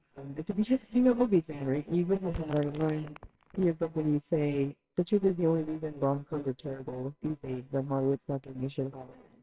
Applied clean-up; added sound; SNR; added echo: neural separator model SepFormer WHAMR!.